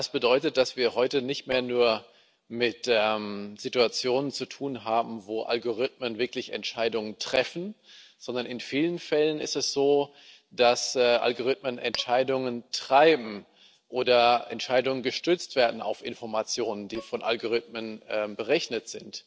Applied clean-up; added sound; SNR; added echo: neural separator model SepFormer DNS4.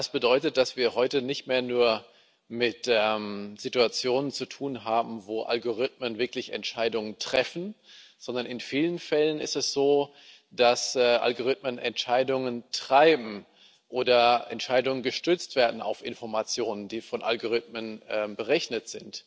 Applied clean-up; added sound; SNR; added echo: none; none; none; none.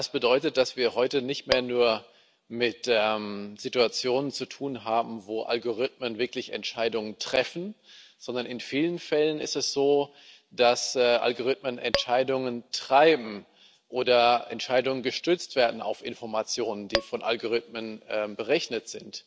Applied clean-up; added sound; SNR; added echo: none; Tap / Glass; 3 dB; none.